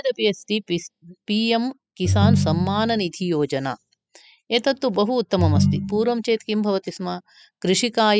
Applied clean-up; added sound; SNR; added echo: classical method spectral subtraction.